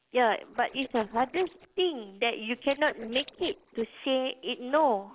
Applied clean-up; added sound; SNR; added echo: neural separator model SepFormer DNS4.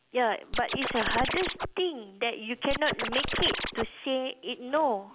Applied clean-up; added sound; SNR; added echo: none; Scratching (performance technique); 1 dB; none.